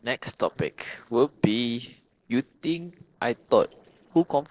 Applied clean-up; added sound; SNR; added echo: neural separator model SepFormer DNS4.